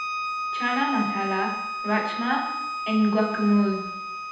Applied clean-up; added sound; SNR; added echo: none; Bowed string instrument; 5 dB; reverberation time 0.9 s.